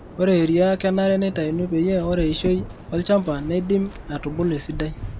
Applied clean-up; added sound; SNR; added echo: none; Waves, surf; 13 dB; none.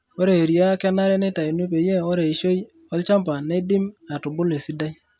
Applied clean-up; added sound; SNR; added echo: none; none; none; none.